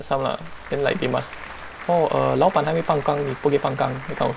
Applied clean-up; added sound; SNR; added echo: none; Applause / Crowd; 14 dB; none.